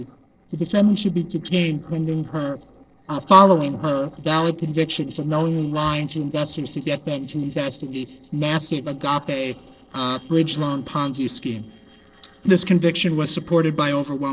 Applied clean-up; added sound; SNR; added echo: neural separator model SepFormer DNS4.